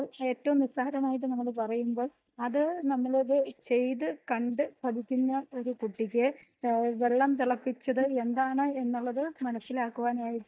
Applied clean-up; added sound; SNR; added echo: neural mask model DeepFilterNet 3.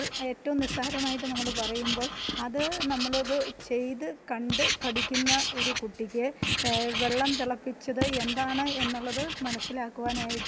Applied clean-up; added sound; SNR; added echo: none; Writing; 2 dB; none.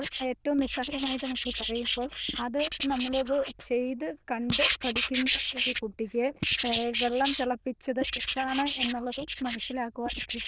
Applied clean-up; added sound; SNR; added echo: neural diffusion model UNIVERSE++.